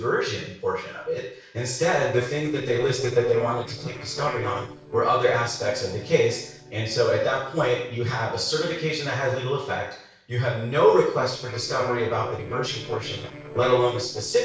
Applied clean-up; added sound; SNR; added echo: neural separator model SepFormer DNS4.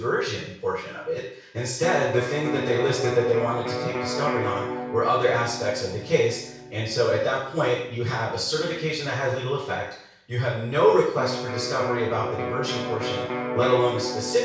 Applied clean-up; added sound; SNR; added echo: none; Electric guitar; 8 dB; reverberation time 0.6 s.